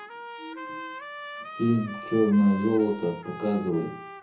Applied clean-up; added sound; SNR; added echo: none; Trumpet; 13 dB; reverberation time 0.5 s.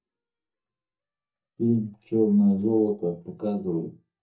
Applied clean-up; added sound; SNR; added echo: neural mask model DeepFilterNet 3.